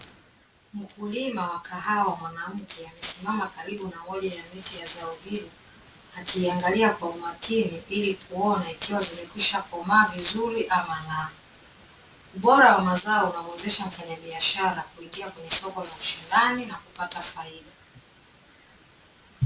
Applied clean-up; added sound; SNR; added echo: none; none; none; none.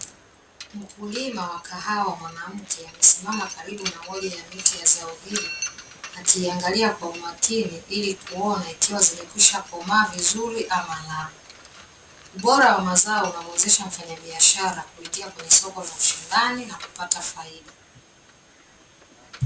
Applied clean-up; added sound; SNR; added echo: none; Mechanisms; 18 dB; none.